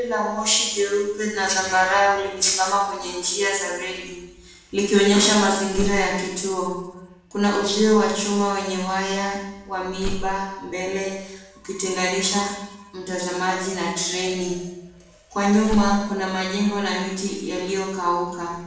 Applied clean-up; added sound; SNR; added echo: none; Slam; 8 dB; reverberation time 0.8 s.